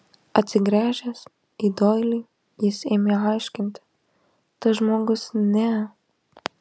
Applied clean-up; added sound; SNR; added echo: none; none; none; none.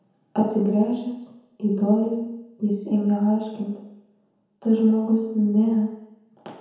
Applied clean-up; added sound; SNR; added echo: none; none; none; reverberation time 1.0 s.